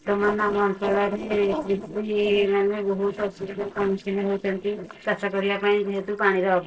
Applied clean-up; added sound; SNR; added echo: neural separator model SepFormer DNS4.